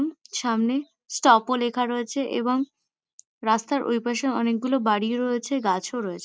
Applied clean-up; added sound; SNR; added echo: none; none; none; none.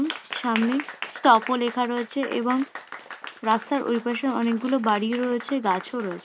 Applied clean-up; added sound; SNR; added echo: none; Applause; 13 dB; none.